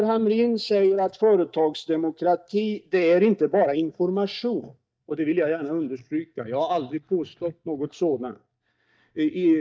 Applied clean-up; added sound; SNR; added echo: neural mask model DeepFilterNet 3.